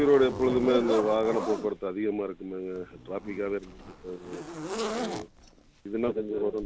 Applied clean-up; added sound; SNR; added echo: none; Zipper (clothing); 8 dB; none.